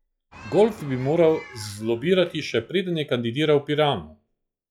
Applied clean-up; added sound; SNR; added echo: classical method log-MMSE.